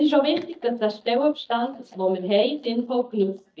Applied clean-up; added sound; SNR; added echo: neural mask model DeepFilterNet 3.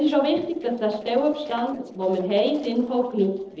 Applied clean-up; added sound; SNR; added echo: neural separator model SepFormer DNS4.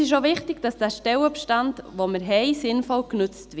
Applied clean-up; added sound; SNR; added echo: none; none; none; none.